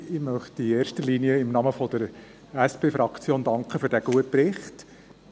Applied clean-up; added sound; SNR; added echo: none; none; none; none.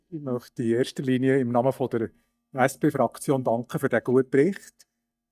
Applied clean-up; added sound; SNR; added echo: neural mask model DeepFilterNet 3.